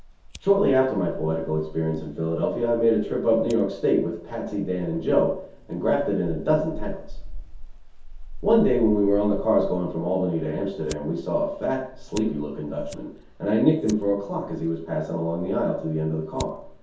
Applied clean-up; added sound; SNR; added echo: none; Fire; 13 dB; reverberation time 0.6 s.